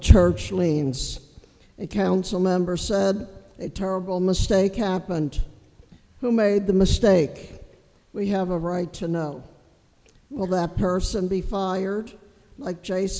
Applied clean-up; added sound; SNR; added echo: none; none; none; none.